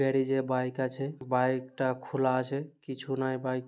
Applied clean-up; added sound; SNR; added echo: none; none; none; none.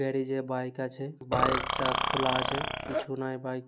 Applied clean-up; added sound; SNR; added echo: none; Burping, eructation; -3 dB; none.